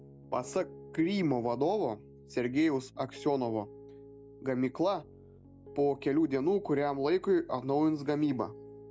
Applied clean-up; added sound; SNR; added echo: none; Piano; 19 dB; none.